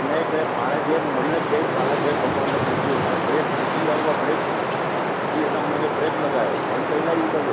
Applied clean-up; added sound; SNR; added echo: none; Wind; -3 dB; none.